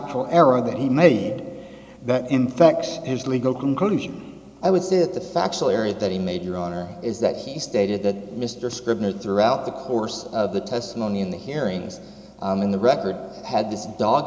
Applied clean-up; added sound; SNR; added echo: none; none; none; none.